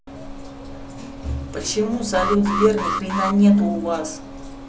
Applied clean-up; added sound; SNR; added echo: none; Alarm; 5 dB; none.